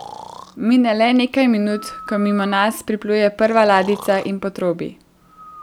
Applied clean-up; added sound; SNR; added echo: none; Breathing; 19 dB; none.